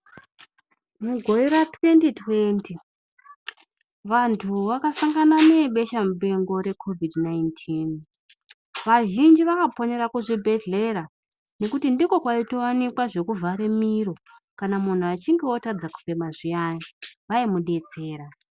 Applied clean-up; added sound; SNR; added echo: none; none; none; none.